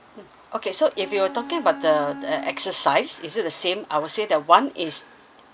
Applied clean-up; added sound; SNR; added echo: none; Bowed string instrument; 13 dB; none.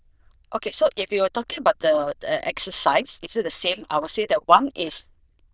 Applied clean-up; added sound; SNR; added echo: neural diffusion model UNIVERSE++.